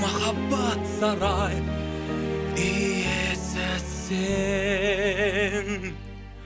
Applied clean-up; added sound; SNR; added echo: none; none; none; none.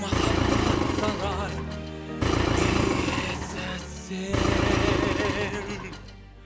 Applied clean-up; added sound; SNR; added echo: none; Engine; -4 dB; none.